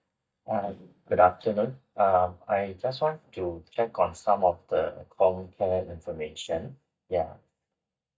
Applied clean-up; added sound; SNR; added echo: neural mask model DeepFilterNet 3.